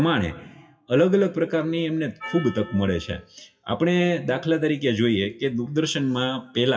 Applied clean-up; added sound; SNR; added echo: classical method WPE with log-MMSE.